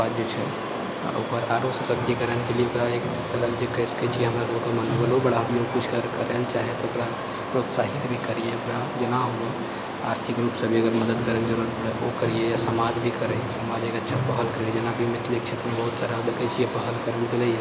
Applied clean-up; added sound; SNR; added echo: none; Piano; 11 dB; none.